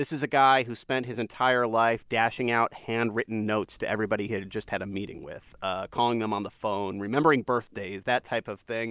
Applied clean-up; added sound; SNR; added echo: none; none; none; none.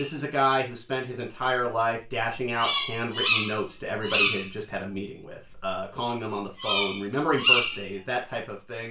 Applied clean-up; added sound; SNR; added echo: none; Bird vocalization, bird call, bird song; 2 dB; reverberation time 0.3 s.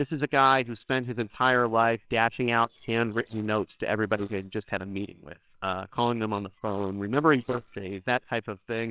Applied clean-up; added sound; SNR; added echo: neural separator model SepFormer WHAMR!.